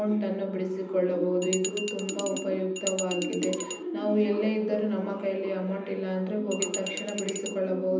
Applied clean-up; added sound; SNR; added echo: none; Glass; 7 dB; reverberation time 0.8 s.